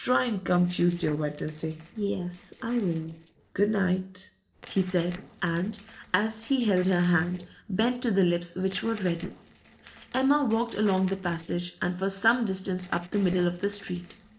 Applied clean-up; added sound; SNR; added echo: neural separator model SepFormer DNS4.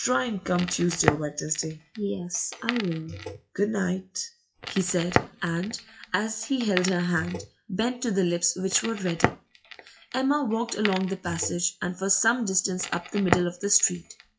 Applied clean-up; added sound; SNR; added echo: classical method WPE with log-MMSE.